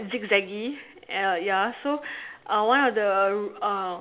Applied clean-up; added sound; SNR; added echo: none; none; none; none.